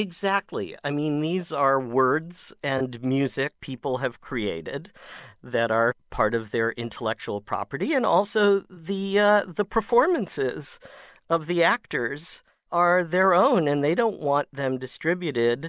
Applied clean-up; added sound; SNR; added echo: none; none; none; none.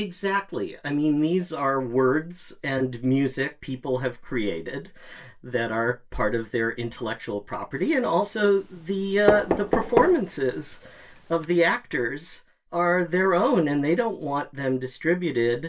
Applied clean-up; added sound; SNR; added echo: none; Knock; 5 dB; reverberation time 0.2 s.